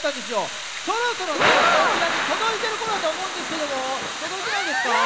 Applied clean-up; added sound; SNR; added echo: none; Thunder / Rain; 1 dB; none.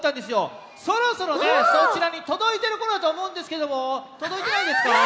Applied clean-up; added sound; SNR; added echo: none; none; none; none.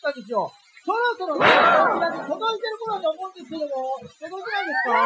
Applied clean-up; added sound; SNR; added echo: classical method Wiener filter.